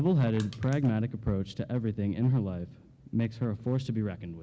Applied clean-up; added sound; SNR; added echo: none; Crushing; 20 dB; none.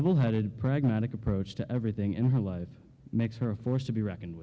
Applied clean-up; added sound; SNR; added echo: none; none; none; none.